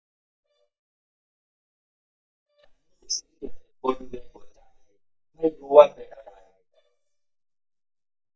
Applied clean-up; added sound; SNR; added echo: neural mask model DeepFilterNet 3.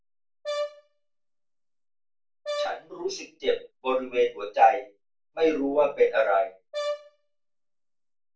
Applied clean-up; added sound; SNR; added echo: none; Brass instrument; 9 dB; reverberation time 0.2 s.